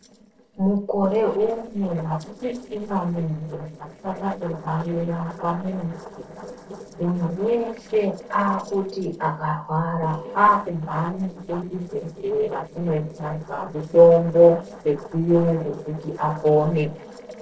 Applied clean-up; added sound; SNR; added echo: neural separator model SepFormer DNS4.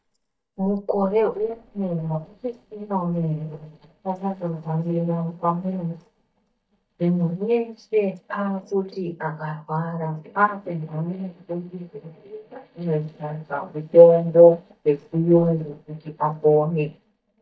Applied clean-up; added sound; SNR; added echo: neural mask model DeepFilterNet 3.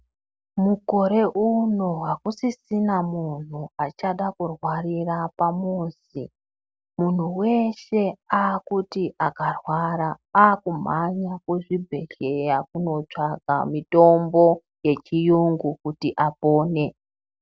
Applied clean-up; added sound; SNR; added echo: none; none; none; none.